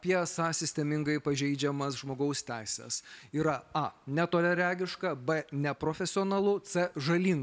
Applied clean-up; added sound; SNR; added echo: none; none; none; none.